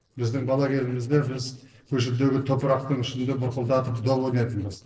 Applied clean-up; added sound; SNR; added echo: neural separator model SepFormer DNS4.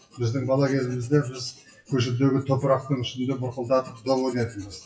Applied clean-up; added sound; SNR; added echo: classical method WPE with log-MMSE.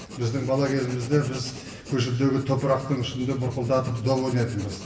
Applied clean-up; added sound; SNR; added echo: none; Writing; 16 dB; reverberation time 1.0 s.